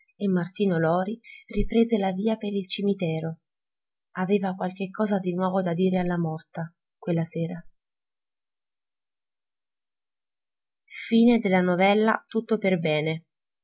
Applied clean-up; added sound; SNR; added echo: none; none; none; none.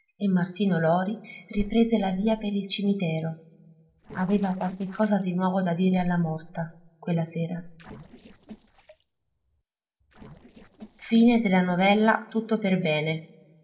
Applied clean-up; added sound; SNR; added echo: neural separator model SepFormer DNS4.